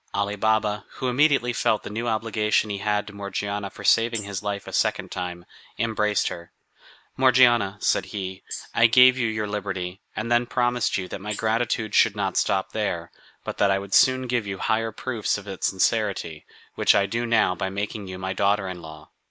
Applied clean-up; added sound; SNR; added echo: neural mask model Resemble Enhance denoiser.